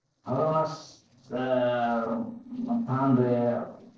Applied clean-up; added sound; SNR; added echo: neural separator model SepFormer DNS4.